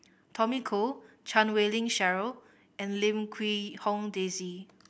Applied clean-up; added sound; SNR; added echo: none; none; none; none.